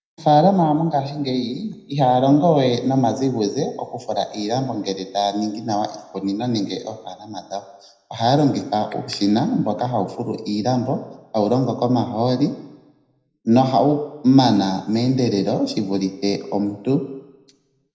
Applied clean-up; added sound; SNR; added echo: none; none; none; reverberation time 0.8 s.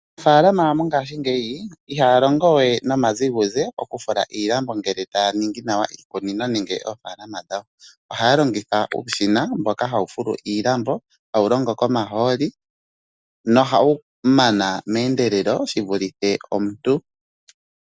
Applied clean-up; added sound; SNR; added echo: none; none; none; none.